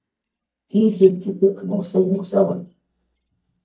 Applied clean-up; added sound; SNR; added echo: neural mask model DeepFilterNet 3.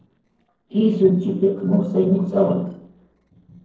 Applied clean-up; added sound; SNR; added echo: neural separator model SepFormer DNS4.